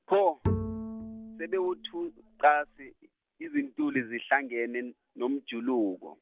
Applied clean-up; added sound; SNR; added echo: none; Bowed string instrument; 6 dB; none.